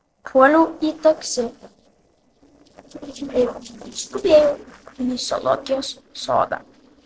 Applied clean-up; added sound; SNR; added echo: neural separator model SepFormer DNS4.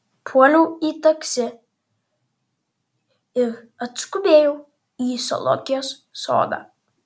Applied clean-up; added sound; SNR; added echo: none; none; none; none.